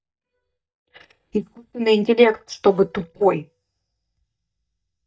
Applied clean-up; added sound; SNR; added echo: neural mask model DeepFilterNet 3.